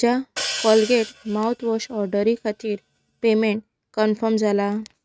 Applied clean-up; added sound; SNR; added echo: neural mask model RNNoise.